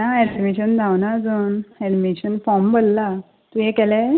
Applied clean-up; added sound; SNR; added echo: none; none; none; none.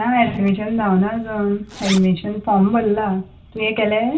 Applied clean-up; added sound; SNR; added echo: none; Zipper (clothing); 18 dB; reverberation time 0.2 s.